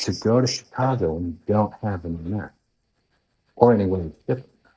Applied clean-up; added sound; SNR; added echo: neural mask model DeepFilterNet 3.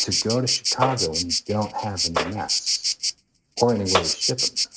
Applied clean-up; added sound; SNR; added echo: neural mask model RNNoise.